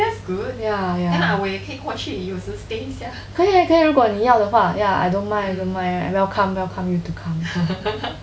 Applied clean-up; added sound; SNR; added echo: none; none; none; none.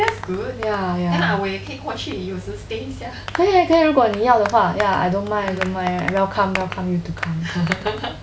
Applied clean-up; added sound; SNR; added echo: none; Applause; 13 dB; none.